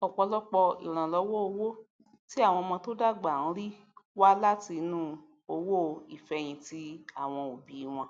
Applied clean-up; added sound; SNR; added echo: none; none; none; none.